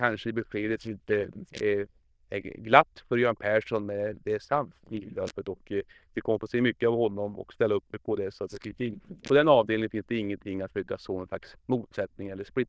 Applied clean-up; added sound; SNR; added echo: neural diffusion model UNIVERSE++.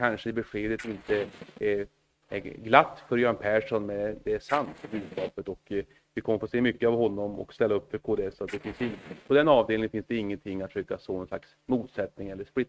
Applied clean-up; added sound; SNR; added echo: neural mask model RNNoise.